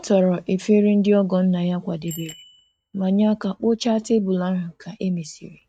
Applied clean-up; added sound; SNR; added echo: neural mask model RNNoise.